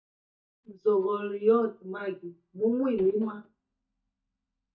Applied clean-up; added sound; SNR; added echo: neural mask model DeepFilterNet 3.